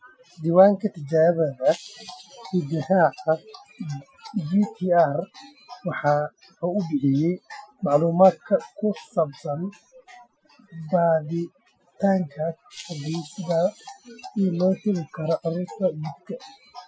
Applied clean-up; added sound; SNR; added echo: classical method Wiener filter.